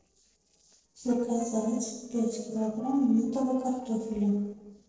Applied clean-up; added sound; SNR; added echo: neural separator model SepFormer DNS4.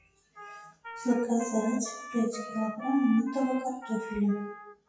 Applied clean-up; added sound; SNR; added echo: classical method WPE with log-MMSE.